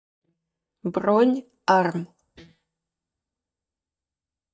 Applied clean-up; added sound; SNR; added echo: neural mask model DeepFilterNet 3.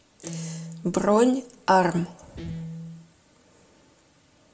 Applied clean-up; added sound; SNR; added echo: none; Guitar; 14 dB; reverberation time 0.4 s.